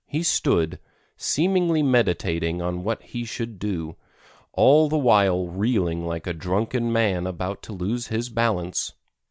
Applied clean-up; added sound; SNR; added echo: none; none; none; none.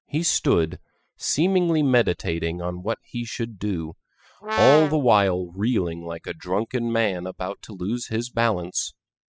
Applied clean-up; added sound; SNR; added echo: classical method spectral subtraction.